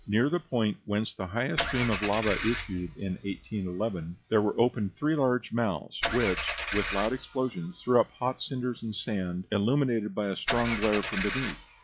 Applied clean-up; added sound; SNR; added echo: classical method log-MMSE.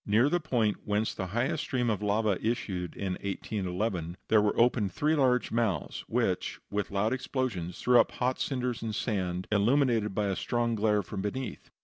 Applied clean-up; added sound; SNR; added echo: none; none; none; none.